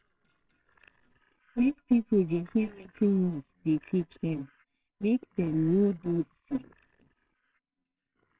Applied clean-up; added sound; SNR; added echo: neural separator model SepFormer WHAMR!.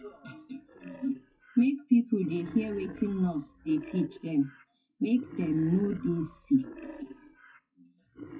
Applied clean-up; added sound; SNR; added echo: classical method WPE with log-MMSE.